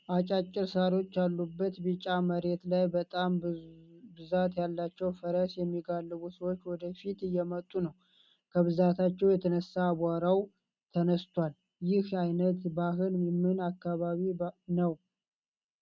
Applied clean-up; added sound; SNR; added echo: none; none; none; none.